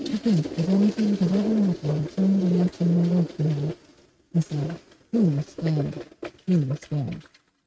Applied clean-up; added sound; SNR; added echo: neural mask model RNNoise.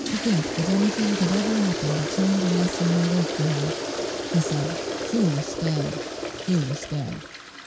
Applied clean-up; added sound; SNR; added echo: none; Toilet flush; 4 dB; none.